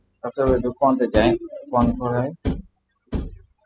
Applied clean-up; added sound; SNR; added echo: classical method spectral subtraction.